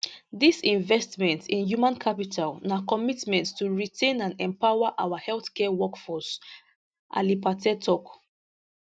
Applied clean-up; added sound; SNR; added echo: none; none; none; none.